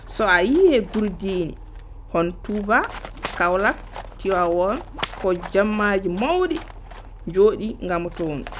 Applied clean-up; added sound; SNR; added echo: none; Livestock, farm animals, working animals; 17 dB; none.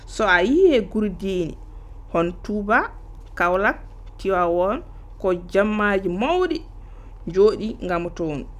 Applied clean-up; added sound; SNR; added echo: none; none; none; none.